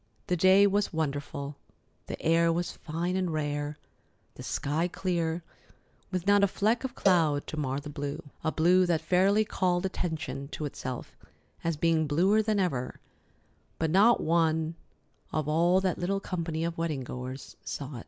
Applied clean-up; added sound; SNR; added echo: none; Cowbell; 9 dB; none.